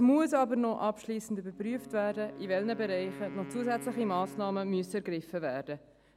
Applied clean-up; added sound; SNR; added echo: none; Wind instrument, woodwind instrument; 16 dB; none.